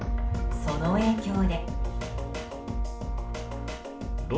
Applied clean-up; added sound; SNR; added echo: none; Wind instrument, woodwind instrument; 16 dB; reverberation time 0.3 s.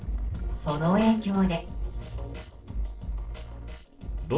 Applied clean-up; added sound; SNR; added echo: neural separator model SepFormer DNS4.